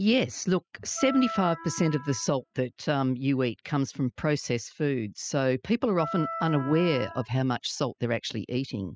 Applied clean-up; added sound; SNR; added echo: classical method spectral subtraction.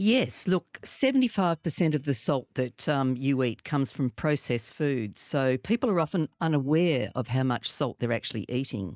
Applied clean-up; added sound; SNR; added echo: neural mask model DeepFilterNet 3.